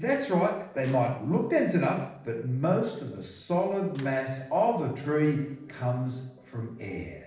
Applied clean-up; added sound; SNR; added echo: neural separator model SepFormer DNS4.